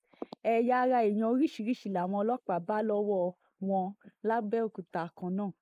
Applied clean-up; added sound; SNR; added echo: neural mask model Resemble Enhance denoiser.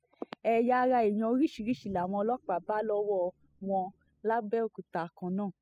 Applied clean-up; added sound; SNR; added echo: classical method spectral subtraction.